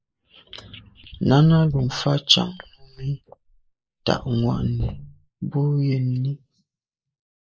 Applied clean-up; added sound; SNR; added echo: neural mask model Resemble Enhance denoiser.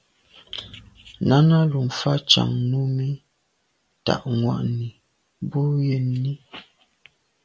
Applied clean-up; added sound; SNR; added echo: none; none; none; none.